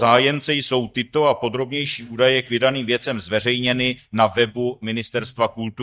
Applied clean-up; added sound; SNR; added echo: neural mask model DeepFilterNet 3.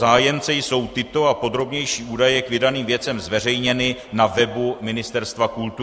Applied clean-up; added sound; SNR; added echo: none; none; none; none.